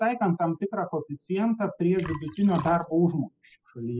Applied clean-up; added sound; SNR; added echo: classical method spectral subtraction.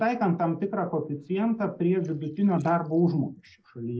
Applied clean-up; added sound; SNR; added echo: neural mask model Resemble Enhance denoiser.